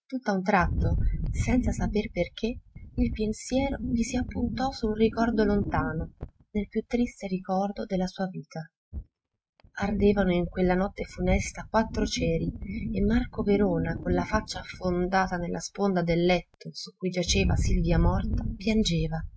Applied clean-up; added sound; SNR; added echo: neural mask model RNNoise.